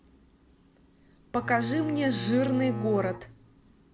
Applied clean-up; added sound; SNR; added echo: none; Bowed string instrument; 7 dB; none.